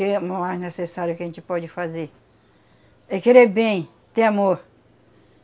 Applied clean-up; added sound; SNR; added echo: none; none; none; none.